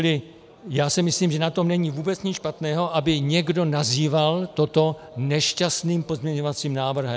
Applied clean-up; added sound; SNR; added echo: none; none; none; none.